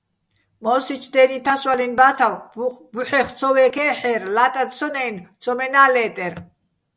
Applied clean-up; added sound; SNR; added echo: none; none; none; none.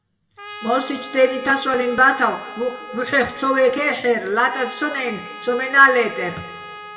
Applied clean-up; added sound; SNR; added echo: none; Trumpet; 16 dB; reverberation time 1.2 s.